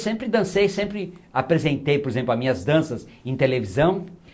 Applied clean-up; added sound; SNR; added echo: none; none; none; none.